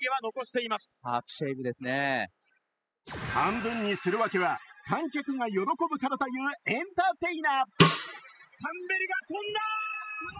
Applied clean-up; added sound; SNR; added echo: classical method spectral subtraction.